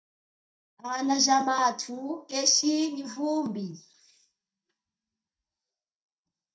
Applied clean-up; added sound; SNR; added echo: neural mask model DeepFilterNet 3.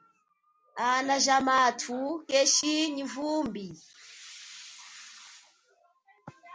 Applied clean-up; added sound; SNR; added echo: none; none; none; none.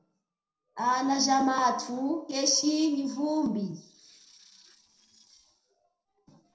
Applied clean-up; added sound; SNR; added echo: neural separator model SepFormer DNS4.